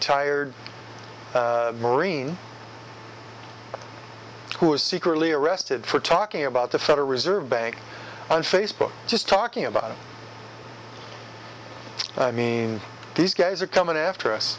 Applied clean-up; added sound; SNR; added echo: none; none; none; none.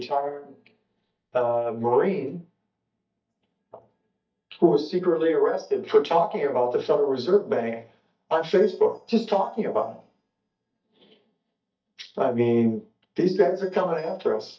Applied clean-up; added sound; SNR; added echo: neural mask model DeepFilterNet 3.